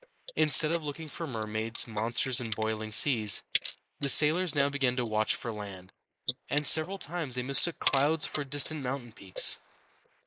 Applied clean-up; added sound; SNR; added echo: neural mask model Resemble Enhance denoiser.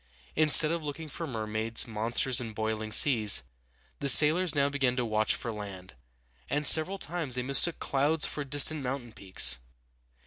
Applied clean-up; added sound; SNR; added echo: none; none; none; none.